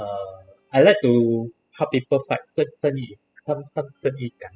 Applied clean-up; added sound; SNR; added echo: classical method spectral subtraction.